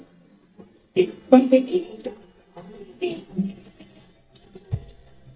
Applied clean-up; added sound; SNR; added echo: neural mask model DeepFilterNet 3.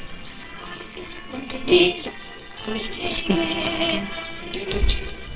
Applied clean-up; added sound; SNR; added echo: neural separator model SepFormer WHAMR!.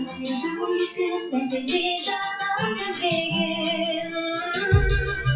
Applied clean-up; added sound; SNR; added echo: classical method WPE with log-MMSE.